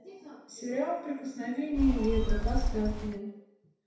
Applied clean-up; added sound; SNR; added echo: none; Telephone; -3 dB; reverberation time 0.7 s.